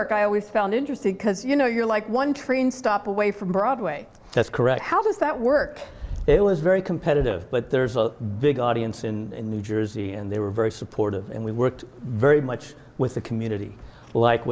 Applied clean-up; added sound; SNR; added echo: none; none; none; none.